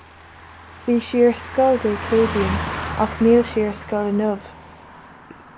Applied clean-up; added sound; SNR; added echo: none; Car passing by; 10 dB; none.